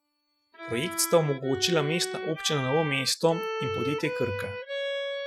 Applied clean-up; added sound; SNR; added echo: classical method Wiener filter.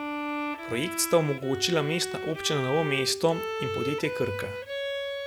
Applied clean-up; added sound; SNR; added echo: none; Bowed string instrument; 4 dB; none.